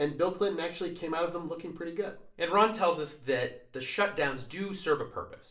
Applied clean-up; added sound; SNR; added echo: none; none; none; reverberation time 0.4 s.